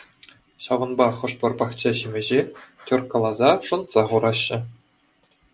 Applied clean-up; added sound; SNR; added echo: none; none; none; none.